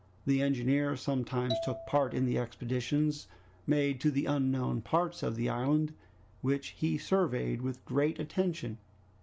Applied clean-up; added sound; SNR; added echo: none; Marimba, xylophone; 11 dB; none.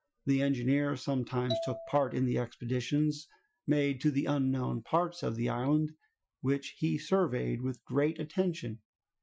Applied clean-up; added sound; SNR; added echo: classical method Wiener filter.